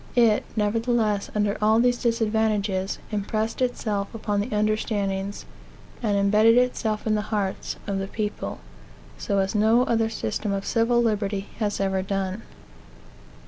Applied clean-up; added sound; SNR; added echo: none; none; none; none.